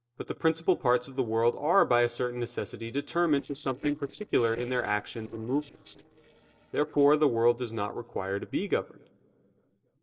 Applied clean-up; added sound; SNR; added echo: neural separator model SepFormer DNS4.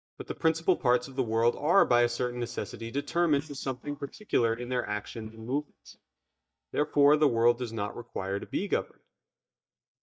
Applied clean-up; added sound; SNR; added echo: neural mask model DeepFilterNet 3.